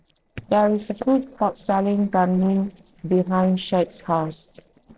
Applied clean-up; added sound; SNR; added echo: neural separator model SepFormer DNS4.